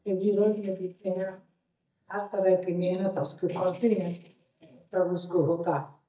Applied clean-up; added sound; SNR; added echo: neural mask model DeepFilterNet 3.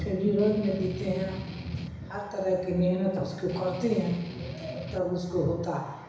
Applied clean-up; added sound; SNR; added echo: none; Strum; 10 dB; reverberation time 1.0 s.